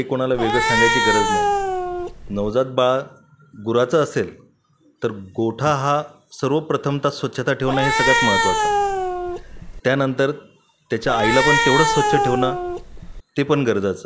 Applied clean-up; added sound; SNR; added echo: none; Cat; -2 dB; none.